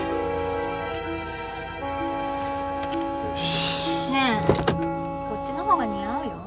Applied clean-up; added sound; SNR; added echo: none; Wind instrument, woodwind instrument; 4 dB; none.